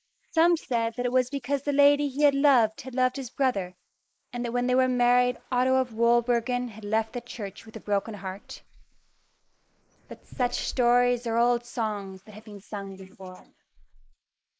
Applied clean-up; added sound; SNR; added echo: neural mask model Resemble Enhance denoiser.